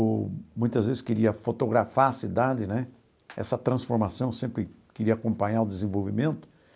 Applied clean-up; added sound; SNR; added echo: none; none; none; none.